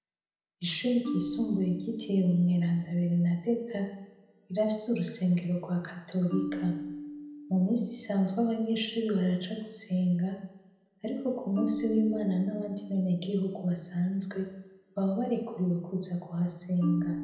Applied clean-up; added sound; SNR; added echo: none; Marimba, xylophone; 12 dB; reverberation time 0.8 s.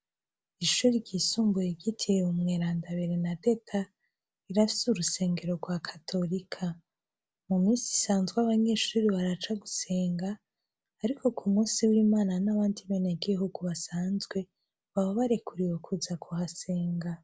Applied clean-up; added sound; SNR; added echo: none; none; none; none.